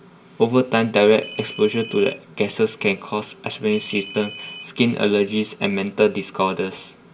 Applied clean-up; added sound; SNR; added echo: none; Ringtone; 14 dB; reverberation time 0.5 s.